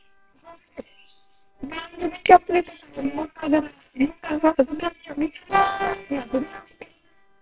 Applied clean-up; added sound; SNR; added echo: neural separator model SepFormer WHAMR!.